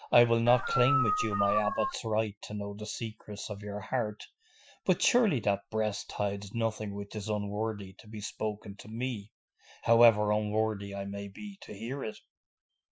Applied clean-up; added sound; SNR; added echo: classical method Wiener filter.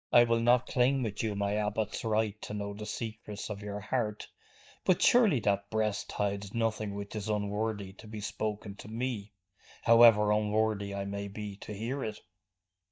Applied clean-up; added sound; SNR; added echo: neural mask model DeepFilterNet 3.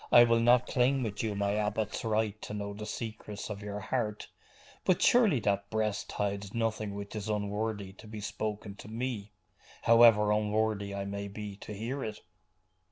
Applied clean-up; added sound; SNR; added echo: neural separator model SepFormer DNS4.